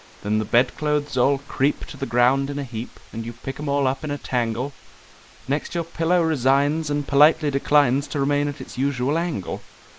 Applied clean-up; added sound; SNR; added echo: neural mask model Resemble Enhance denoiser.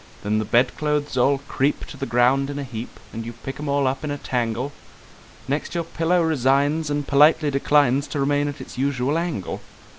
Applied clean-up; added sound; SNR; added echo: none; none; none; none.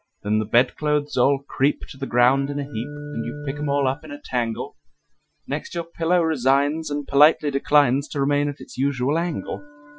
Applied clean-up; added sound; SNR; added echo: classical method Wiener filter.